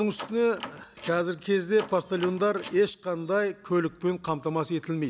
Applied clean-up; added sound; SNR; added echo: none; Door; 16 dB; none.